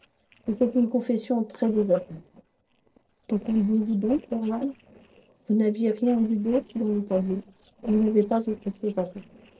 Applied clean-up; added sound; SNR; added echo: neural separator model SepFormer DNS4.